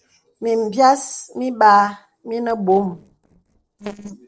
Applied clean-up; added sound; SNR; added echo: neural separator model SepFormer DNS4.